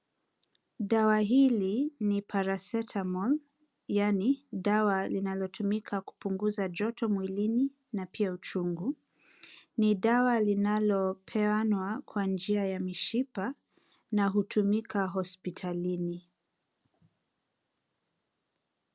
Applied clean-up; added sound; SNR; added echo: none; none; none; none.